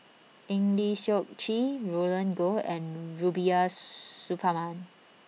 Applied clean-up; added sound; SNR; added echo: none; none; none; none.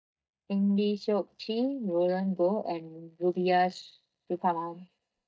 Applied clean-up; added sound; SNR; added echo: neural mask model DeepFilterNet 3.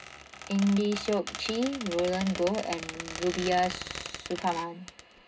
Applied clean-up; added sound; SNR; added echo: none; Squeak; 10 dB; reverberation time 0.2 s.